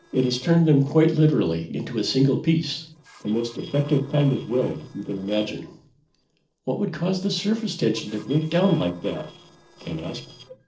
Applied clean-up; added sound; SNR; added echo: neural separator model SepFormer DNS4.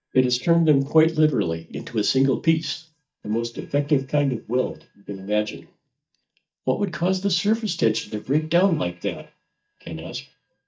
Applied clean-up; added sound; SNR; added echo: neural mask model DeepFilterNet 3.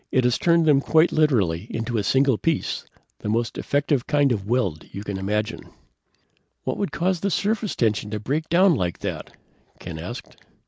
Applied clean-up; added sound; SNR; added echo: none; none; none; none.